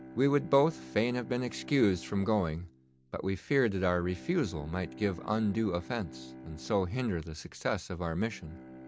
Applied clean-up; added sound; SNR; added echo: none; Bowed string instrument; 18 dB; none.